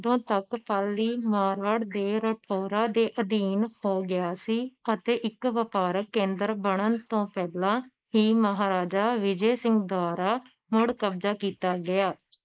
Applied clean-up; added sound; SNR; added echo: neural mask model Resemble Enhance denoiser.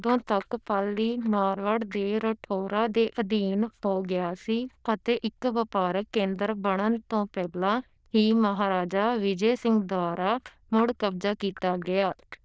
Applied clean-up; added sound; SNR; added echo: neural diffusion model UNIVERSE++.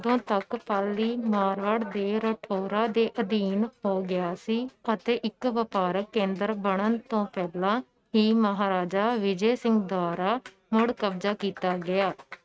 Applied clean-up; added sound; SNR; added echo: neural mask model RNNoise.